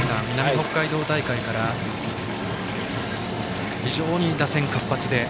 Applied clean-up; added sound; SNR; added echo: none; Toilet flush; 7 dB; none.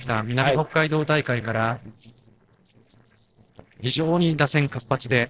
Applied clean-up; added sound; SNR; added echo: neural separator model SepFormer DNS4.